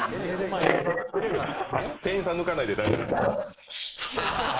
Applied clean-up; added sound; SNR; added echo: neural mask model Resemble Enhance denoiser.